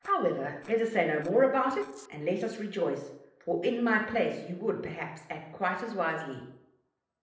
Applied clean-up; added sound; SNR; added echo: neural separator model SepFormer DNS4.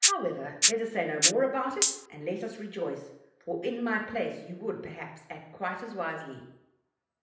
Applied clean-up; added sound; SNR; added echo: none; Rattle (instrument); -3 dB; reverberation time 0.8 s.